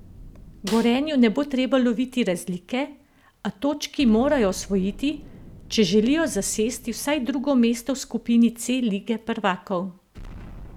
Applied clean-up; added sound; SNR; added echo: none; Explosion + Snare drum; 20 dB; none.